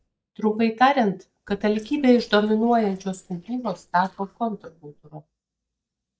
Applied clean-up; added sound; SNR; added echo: neural mask model DeepFilterNet 3.